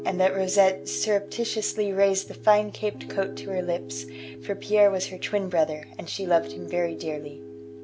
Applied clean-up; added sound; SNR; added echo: none; Piano; 14 dB; none.